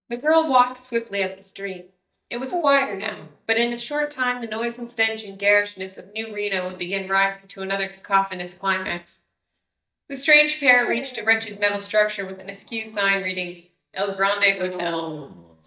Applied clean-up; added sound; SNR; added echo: neural mask model DeepFilterNet 3.